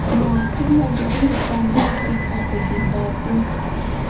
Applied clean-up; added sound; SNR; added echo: none; Bird vocalization, bird call, bird song; -3 dB; reverberation time 2.2 s.